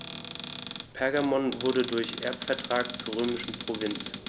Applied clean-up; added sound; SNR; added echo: none; Cupboard open or close; 2 dB; none.